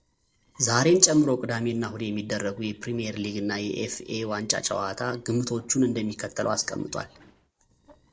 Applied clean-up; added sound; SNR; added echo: neural separator model SepFormer DNS4.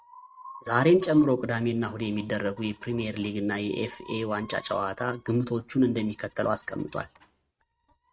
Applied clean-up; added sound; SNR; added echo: neural mask model RNNoise.